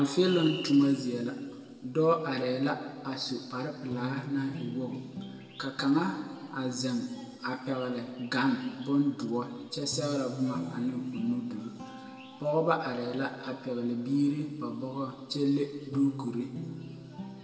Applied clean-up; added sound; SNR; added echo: none; Guitar; 16 dB; reverberation time 1.8 s.